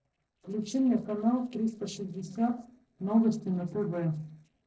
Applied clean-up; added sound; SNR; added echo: neural separator model SepFormer DNS4.